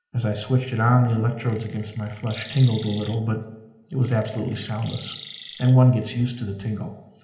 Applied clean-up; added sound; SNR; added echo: none; Chirp, tweet; 19 dB; reverberation time 0.8 s.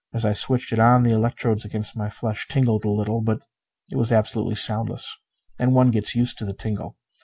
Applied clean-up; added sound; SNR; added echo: none; none; none; none.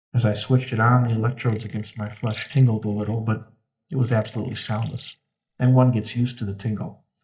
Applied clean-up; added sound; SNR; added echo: neural mask model DeepFilterNet 3.